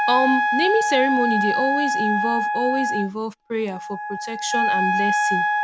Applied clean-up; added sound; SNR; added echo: none; Wind instrument, woodwind instrument; -2 dB; none.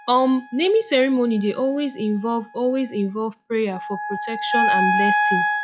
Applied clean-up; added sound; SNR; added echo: classical method log-MMSE.